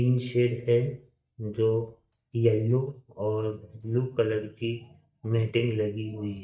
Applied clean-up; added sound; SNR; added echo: neural mask model DeepFilterNet 3.